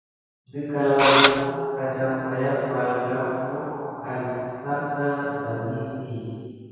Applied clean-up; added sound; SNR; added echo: none; Engine / Drill; -5 dB; reverberation time 2.2 s.